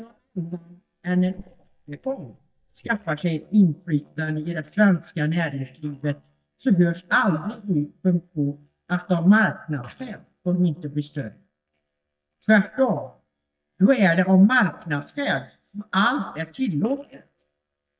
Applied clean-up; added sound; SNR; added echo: neural mask model DeepFilterNet 3.